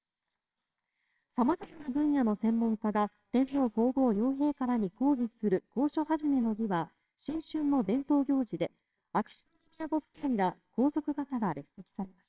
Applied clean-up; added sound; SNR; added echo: neural separator model SepFormer WHAMR!.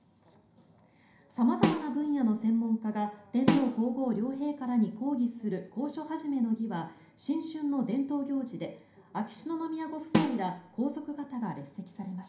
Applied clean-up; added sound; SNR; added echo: none; Snare drum; 0 dB; reverberation time 0.5 s.